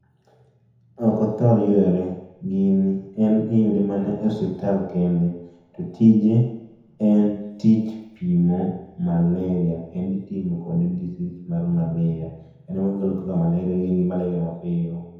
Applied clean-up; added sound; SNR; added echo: none; none; none; reverberation time 1.0 s.